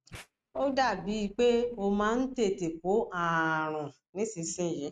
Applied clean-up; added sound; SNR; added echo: neural mask model RNNoise.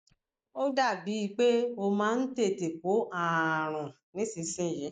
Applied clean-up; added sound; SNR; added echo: neural mask model DeepFilterNet 3.